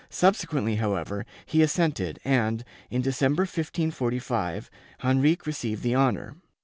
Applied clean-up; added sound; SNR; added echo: none; none; none; none.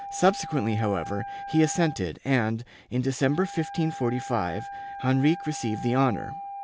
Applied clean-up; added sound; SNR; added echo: none; Wind instrument, woodwind instrument; 12 dB; none.